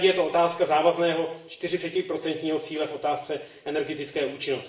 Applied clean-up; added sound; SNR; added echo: none; none; none; reverberation time 0.7 s.